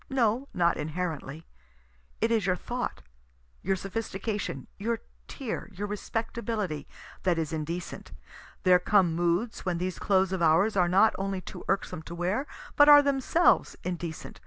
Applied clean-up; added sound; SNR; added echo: none; none; none; none.